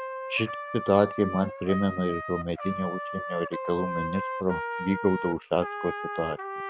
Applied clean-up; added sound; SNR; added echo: none; Trumpet; 6 dB; none.